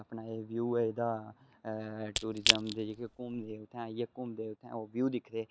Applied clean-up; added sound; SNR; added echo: none; Crack / Crushing; -4 dB; none.